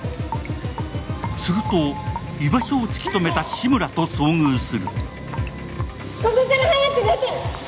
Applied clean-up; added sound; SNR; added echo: none; Raindrop / Drip; 16 dB; none.